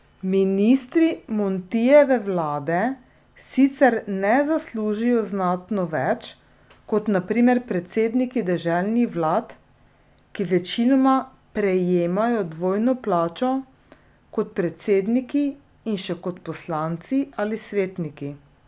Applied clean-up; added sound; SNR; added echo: none; none; none; none.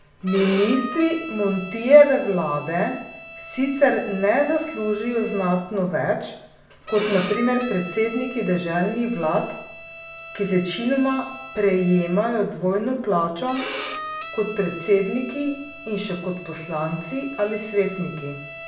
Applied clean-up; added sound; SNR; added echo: none; Bowed string instrument; 12 dB; reverberation time 0.7 s.